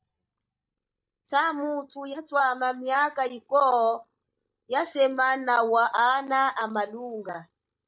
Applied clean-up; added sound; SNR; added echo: neural mask model DeepFilterNet 3.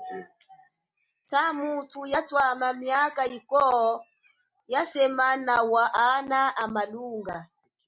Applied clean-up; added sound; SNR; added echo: none; none; none; none.